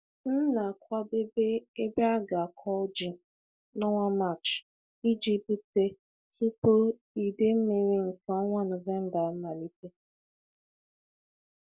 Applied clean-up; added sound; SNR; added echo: none; none; none; none.